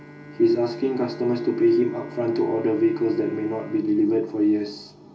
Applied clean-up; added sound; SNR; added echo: none; Bowed string instrument; 18 dB; reverberation time 0.2 s.